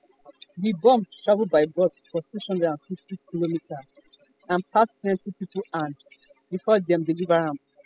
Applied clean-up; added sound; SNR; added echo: classical method spectral subtraction.